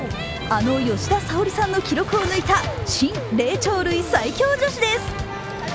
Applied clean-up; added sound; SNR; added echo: none; Engine starting / Motorcycle; 11 dB; none.